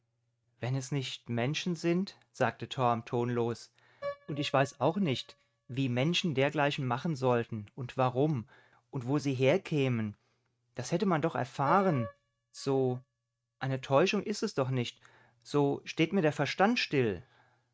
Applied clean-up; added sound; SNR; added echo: neural mask model RNNoise.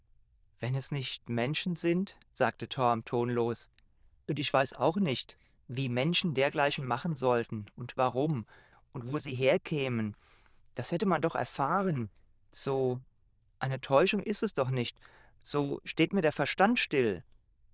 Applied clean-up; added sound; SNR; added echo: neural diffusion model UNIVERSE++.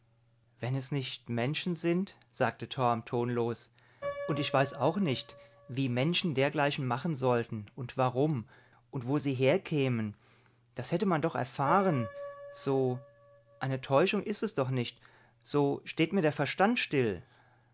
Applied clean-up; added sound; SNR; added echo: none; Piano; 18 dB; none.